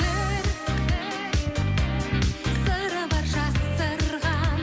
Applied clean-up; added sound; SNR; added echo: none; none; none; none.